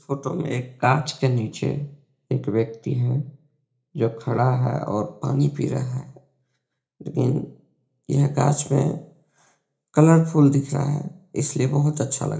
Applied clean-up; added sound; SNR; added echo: none; none; none; reverberation time 0.4 s.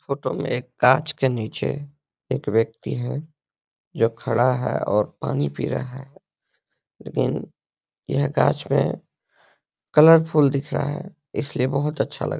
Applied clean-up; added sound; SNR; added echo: none; none; none; none.